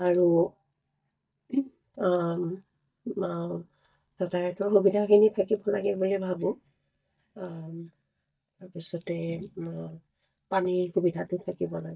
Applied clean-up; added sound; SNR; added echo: neural mask model DeepFilterNet 3.